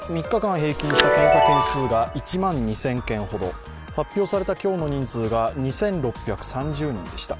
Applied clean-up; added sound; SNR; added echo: none; Chime; -1 dB; none.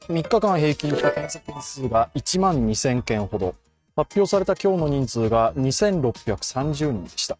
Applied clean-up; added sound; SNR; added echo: neural mask model RNNoise.